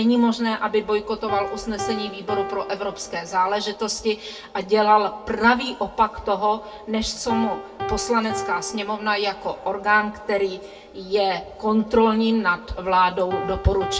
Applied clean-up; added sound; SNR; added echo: none; Piano; 13 dB; reverberation time 0.1 s.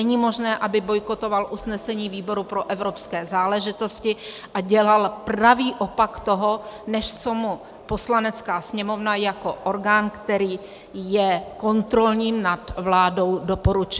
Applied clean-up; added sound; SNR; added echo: none; none; none; none.